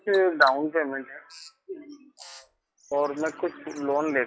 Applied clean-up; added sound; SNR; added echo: classical method log-MMSE.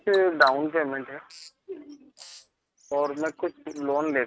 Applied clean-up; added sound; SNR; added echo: neural mask model RNNoise.